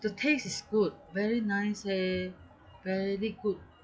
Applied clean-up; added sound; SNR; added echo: classical method log-MMSE.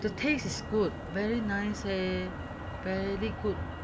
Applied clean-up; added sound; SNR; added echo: none; Motor vehicle (road); 6 dB; none.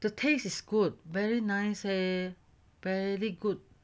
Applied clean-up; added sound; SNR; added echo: none; none; none; none.